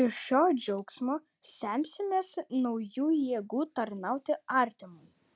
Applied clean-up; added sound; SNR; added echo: none; none; none; none.